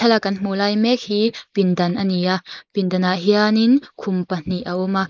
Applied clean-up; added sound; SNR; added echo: neural mask model Resemble Enhance denoiser.